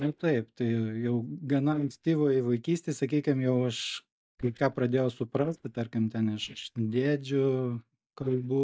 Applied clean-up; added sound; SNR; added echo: neural mask model DeepFilterNet 3.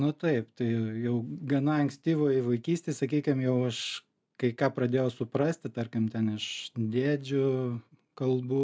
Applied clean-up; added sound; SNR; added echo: none; none; none; none.